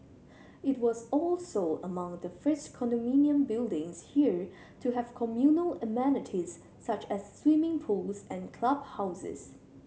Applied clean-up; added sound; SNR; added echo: none; none; none; none.